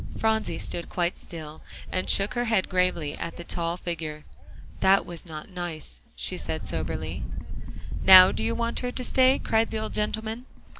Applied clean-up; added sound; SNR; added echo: none; Wind; 5 dB; none.